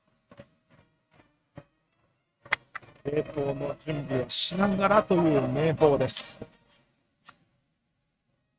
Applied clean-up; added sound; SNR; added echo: neural mask model RNNoise.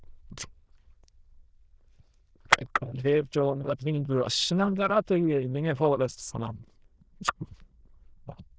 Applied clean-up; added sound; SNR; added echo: neural diffusion model UNIVERSE++.